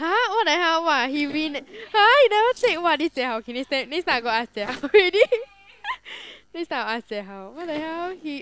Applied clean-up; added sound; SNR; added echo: neural separator model SepFormer DNS4.